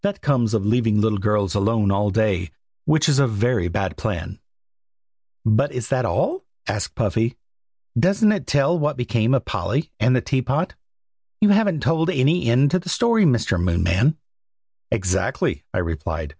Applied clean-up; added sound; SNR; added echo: none; none; none; none.